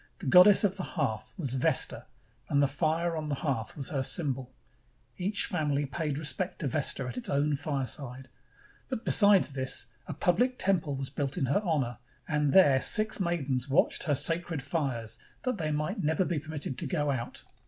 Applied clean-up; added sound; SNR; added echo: none; none; none; none.